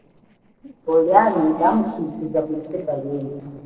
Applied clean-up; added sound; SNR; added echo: neural separator model SepFormer DNS4.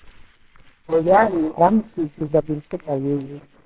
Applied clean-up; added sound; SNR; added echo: neural separator model SepFormer WHAMR!.